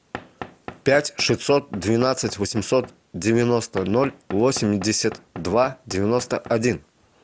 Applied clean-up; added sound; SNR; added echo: none; Knock / Wood; 18 dB; none.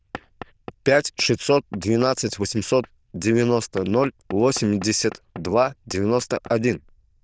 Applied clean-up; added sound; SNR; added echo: neural diffusion model UNIVERSE++.